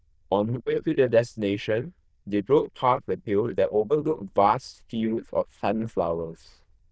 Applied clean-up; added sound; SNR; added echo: neural diffusion model UNIVERSE++.